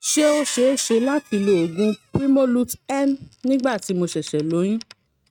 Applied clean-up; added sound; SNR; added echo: neural mask model RNNoise.